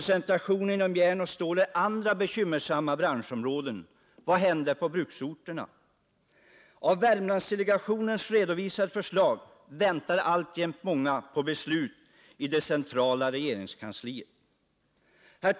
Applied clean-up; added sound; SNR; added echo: none; none; none; none.